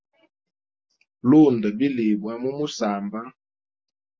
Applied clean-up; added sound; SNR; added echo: none; none; none; none.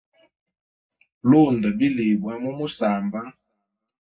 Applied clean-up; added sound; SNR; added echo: none; none; none; reverberation time 0.3 s.